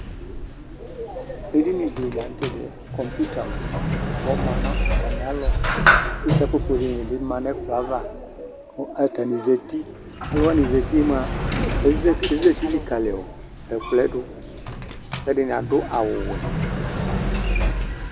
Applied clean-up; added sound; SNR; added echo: none; Sliding door; 1 dB; none.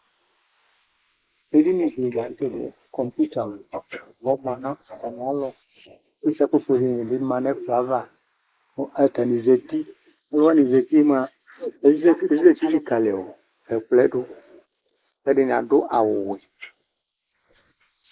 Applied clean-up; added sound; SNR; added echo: neural mask model Resemble Enhance denoiser.